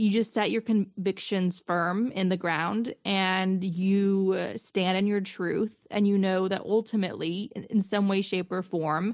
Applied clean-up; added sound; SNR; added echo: none; none; none; none.